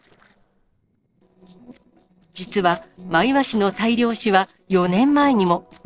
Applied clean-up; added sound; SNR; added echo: neural separator model SepFormer DNS4.